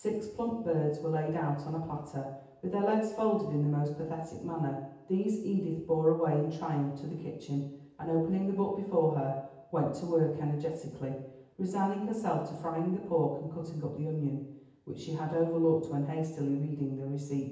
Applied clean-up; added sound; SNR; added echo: none; none; none; reverberation time 0.9 s.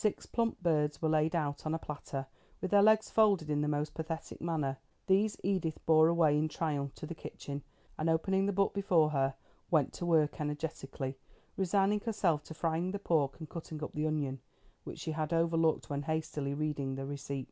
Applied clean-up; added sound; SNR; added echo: none; none; none; none.